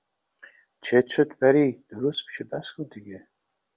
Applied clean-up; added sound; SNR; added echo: none; none; none; none.